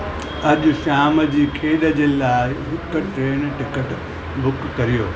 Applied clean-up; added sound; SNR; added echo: none; none; none; none.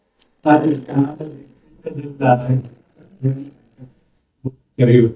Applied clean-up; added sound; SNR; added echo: neural mask model DeepFilterNet 3.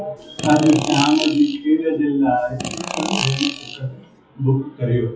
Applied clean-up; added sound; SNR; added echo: classical method WPE with log-MMSE.